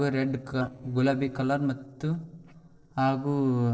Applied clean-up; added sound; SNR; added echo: neural separator model SepFormer DNS4.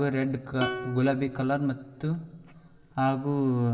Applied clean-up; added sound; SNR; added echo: none; Plucked string instrument; 12 dB; reverberation time 2.3 s.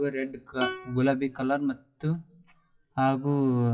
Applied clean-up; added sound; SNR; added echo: classical method WPE with log-MMSE.